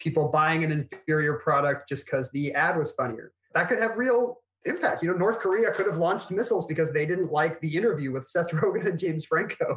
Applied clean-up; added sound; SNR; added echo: none; none; none; none.